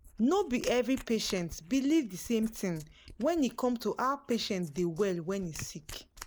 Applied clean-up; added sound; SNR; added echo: neural mask model Resemble Enhance denoiser.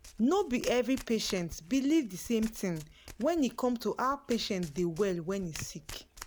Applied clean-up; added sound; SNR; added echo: none; Domestic sounds, home sounds; 18 dB; none.